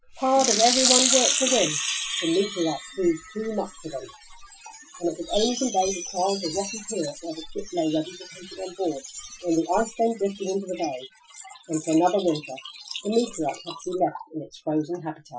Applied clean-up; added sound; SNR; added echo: classical method Wiener filter.